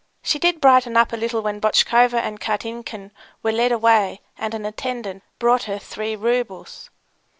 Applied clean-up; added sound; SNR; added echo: none; none; none; none.